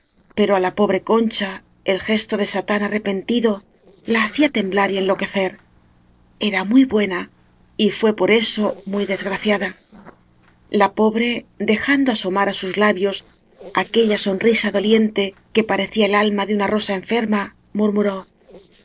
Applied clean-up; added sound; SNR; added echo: neural separator model SepFormer DNS4.